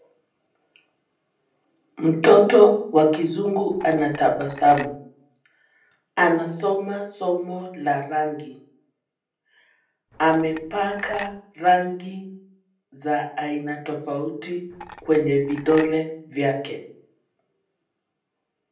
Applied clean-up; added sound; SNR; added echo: none; Chink, clink; 16 dB; reverberation time 0.6 s.